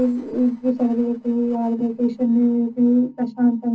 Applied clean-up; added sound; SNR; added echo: neural separator model SepFormer DNS4.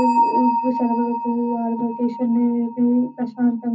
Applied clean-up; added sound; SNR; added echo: none; Bell; 4 dB; reverberation time 0.4 s.